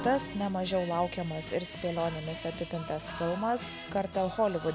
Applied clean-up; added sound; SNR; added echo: none; Drum; 18 dB; none.